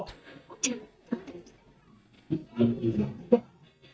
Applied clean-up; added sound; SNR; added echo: neural mask model DeepFilterNet 3.